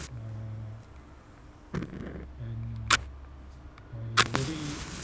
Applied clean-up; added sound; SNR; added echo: none; Fire; -4 dB; none.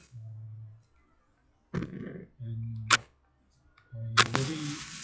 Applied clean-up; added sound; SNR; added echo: classical method log-MMSE.